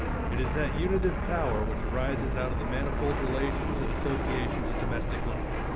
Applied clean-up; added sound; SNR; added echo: none; Fixed-wing aircraft, airplane; -4 dB; none.